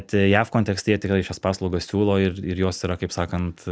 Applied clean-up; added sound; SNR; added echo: none; none; none; none.